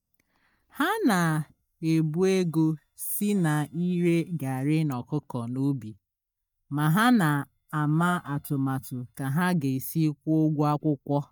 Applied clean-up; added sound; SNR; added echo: neural mask model DeepFilterNet 3.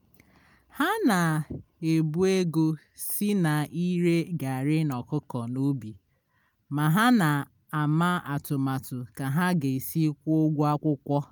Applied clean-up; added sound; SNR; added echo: none; none; none; none.